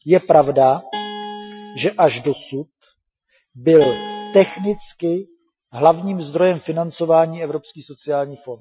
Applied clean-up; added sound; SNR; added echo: classical method Wiener filter.